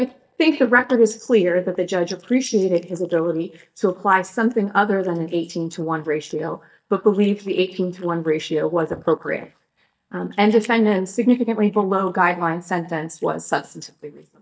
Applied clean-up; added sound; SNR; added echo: neural mask model DeepFilterNet 3.